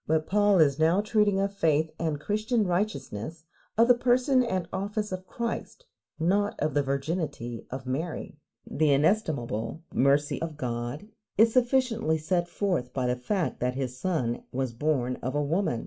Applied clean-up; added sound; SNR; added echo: none; none; none; reverberation time 0.2 s.